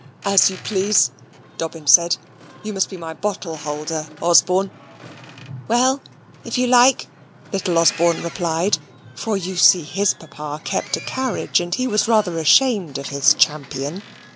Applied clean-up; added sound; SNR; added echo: none; Boat, Water vehicle; 18 dB; none.